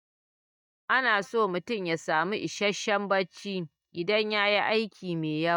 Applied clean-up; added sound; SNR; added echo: neural mask model DeepFilterNet 3.